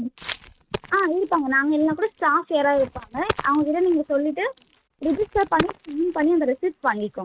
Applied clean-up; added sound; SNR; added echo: neural mask model RNNoise.